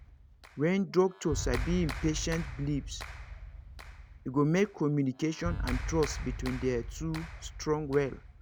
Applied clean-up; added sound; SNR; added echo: none; Clapping; 7 dB; none.